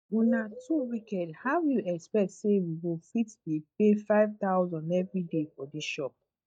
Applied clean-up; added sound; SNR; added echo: neural mask model DeepFilterNet 3.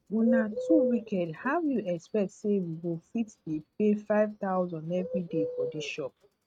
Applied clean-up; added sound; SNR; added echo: neural mask model RNNoise.